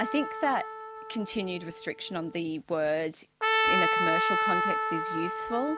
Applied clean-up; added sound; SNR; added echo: none; Trumpet; -2 dB; none.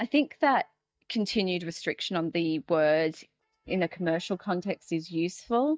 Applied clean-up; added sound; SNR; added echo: neural mask model DeepFilterNet 3.